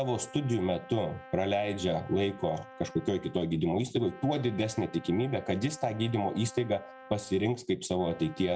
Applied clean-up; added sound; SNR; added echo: none; Brass instrument; 19 dB; none.